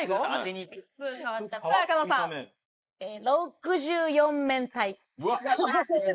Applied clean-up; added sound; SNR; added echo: neural mask model Resemble Enhance denoiser.